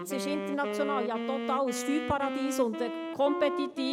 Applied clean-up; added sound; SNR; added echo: none; Wind instrument, woodwind instrument; 4 dB; none.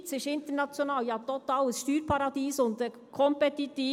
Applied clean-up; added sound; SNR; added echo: none; none; none; none.